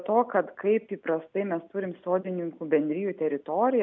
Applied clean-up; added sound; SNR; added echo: none; none; none; none.